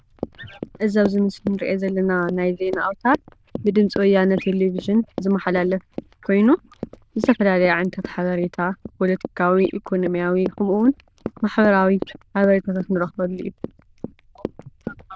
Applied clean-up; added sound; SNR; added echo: neural diffusion model UNIVERSE++.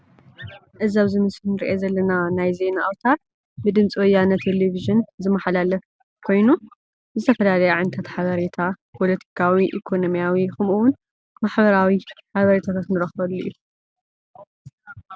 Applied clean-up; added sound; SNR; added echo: none; none; none; none.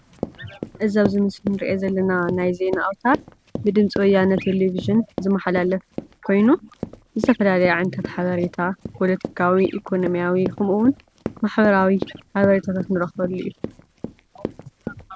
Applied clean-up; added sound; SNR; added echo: none; Run; 13 dB; none.